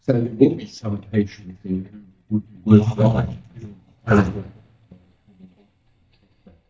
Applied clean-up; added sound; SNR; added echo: neural mask model DeepFilterNet 3.